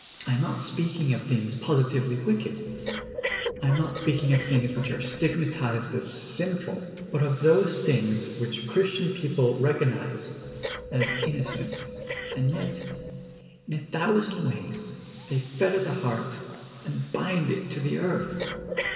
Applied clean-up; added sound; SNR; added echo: none; Breathing; 11 dB; reverberation time 2.5 s.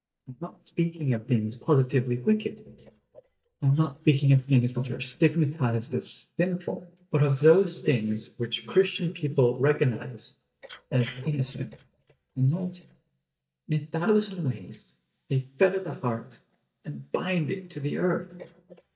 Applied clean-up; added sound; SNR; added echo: neural mask model DeepFilterNet 3.